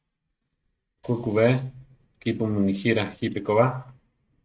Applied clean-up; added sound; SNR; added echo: neural mask model RNNoise.